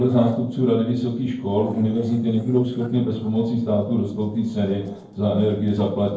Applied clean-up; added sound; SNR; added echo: neural separator model SepFormer DNS4.